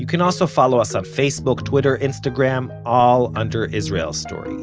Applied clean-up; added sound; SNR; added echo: none; none; none; none.